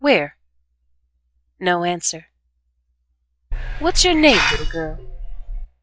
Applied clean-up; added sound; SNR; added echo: classical method log-MMSE.